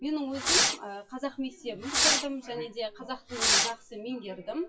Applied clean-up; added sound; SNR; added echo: classical method WPE with log-MMSE.